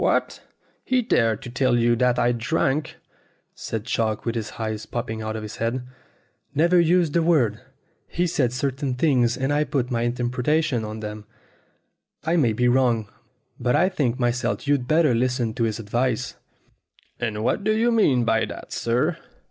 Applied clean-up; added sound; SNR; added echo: none; none; none; none.